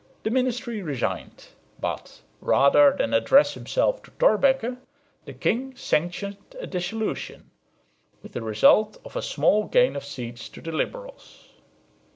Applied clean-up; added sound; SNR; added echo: none; none; none; none.